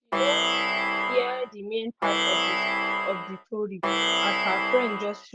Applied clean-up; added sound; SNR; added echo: none; Plucked string instrument; -5 dB; none.